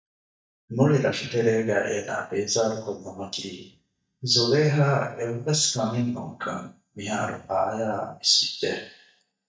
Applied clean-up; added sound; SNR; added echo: neural mask model DeepFilterNet 3.